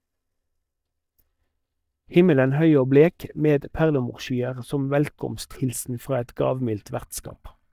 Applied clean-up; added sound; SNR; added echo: neural mask model DeepFilterNet 3.